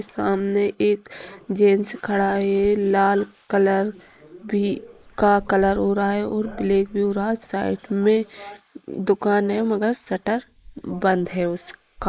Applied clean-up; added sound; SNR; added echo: neural mask model Resemble Enhance denoiser.